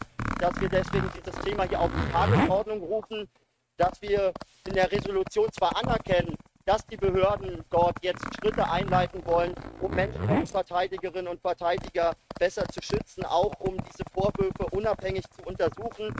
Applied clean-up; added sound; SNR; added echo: neural mask model RNNoise.